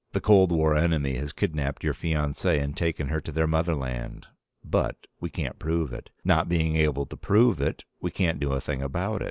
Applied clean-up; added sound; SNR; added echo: none; none; none; none.